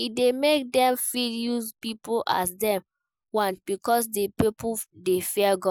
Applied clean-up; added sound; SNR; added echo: none; none; none; none.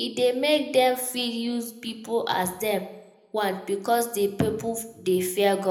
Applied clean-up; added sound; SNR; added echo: none; none; none; reverberation time 0.7 s.